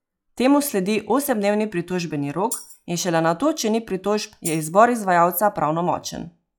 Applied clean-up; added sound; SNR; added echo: classical method log-MMSE.